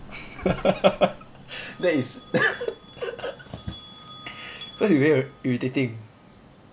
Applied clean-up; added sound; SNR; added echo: none; Bell; 19 dB; none.